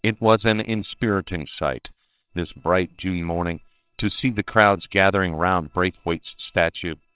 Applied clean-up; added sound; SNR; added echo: neural separator model SepFormer WHAMR!.